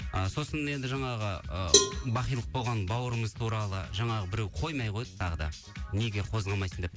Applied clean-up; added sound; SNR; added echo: none; Cowbell; -1 dB; none.